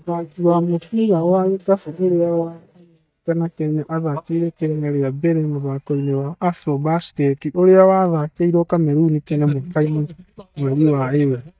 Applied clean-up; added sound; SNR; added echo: neural mask model DeepFilterNet 3.